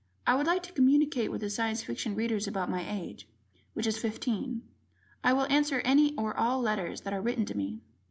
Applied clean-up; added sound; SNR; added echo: none; none; none; none.